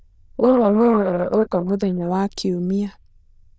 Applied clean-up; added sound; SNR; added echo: neural diffusion model UNIVERSE++.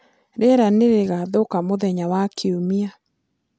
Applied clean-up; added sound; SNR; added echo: none; none; none; none.